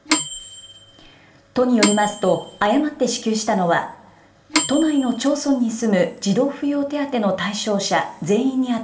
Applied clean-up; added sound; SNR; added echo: none; Microwave oven / Bell; 5 dB; reverberation time 0.8 s.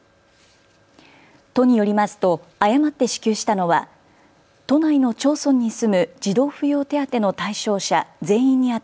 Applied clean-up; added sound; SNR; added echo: none; none; none; none.